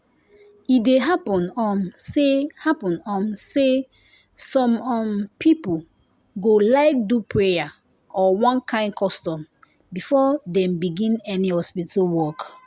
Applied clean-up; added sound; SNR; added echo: none; none; none; none.